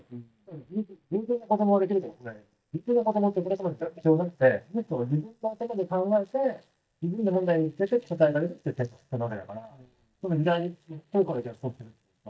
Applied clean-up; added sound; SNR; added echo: neural mask model DeepFilterNet 3.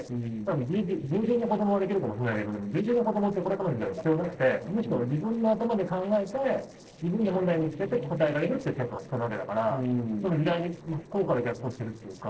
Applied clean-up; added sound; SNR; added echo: neural separator model SepFormer DNS4.